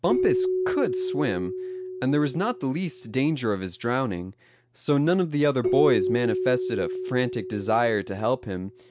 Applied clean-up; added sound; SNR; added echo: none; Keyboard (musical); 4 dB; none.